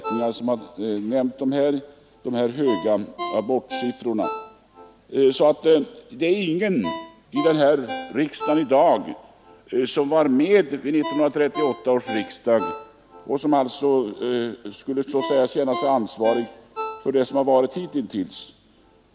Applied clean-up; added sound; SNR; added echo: none; Ringtone; 14 dB; none.